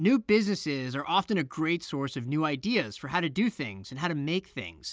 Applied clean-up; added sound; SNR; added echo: none; none; none; none.